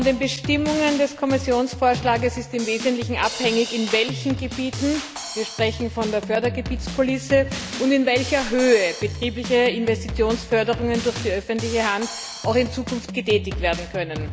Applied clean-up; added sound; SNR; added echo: none; Drum kit; 9 dB; none.